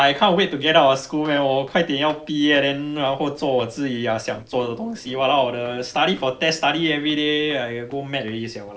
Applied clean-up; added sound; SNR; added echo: neural separator model SepFormer DNS4.